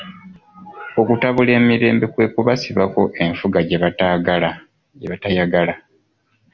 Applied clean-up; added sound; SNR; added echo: none; none; none; none.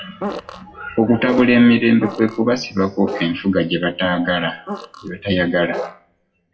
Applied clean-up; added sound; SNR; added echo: classical method WPE with log-MMSE.